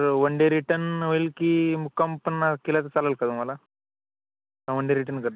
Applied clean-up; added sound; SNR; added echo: none; none; none; none.